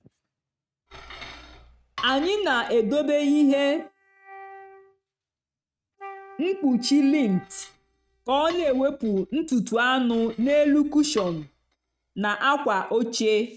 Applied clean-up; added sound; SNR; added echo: neural mask model RNNoise.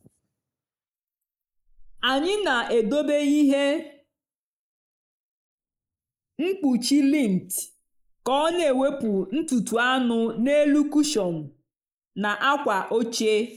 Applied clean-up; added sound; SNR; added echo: neural mask model Resemble Enhance denoiser.